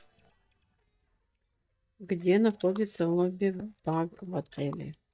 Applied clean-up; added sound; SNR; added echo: neural mask model DeepFilterNet 3.